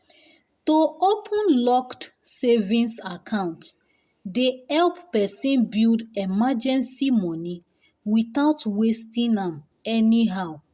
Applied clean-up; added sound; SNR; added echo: none; none; none; none.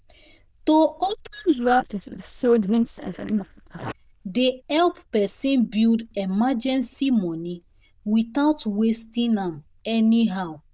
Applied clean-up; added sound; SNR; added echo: neural diffusion model UNIVERSE++.